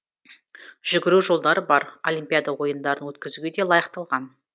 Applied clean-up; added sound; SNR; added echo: none; none; none; none.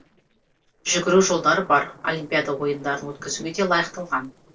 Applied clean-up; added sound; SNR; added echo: neural separator model SepFormer DNS4.